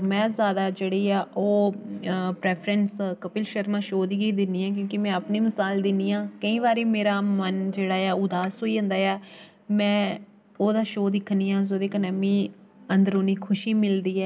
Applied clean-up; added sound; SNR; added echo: none; none; none; none.